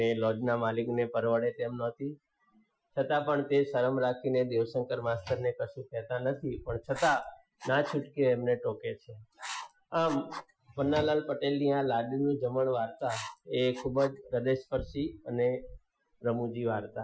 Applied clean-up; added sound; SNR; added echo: classical method Wiener filter.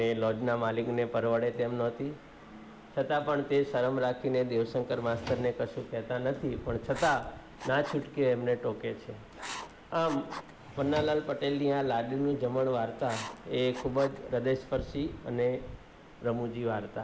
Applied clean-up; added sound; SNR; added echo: none; Writing + Drawer open or close; 13 dB; none.